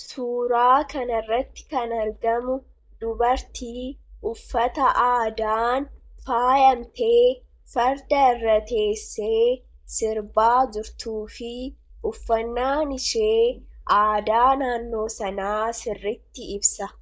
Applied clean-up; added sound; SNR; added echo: neural mask model DeepFilterNet 3.